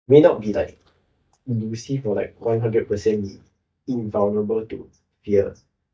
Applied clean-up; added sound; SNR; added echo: neural mask model DeepFilterNet 3.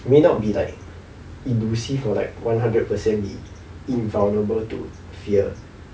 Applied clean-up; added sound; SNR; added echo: none; none; none; none.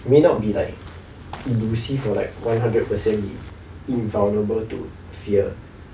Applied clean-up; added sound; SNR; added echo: none; Walk, footsteps / Bird vocalization, bird call, bird song; 19 dB; none.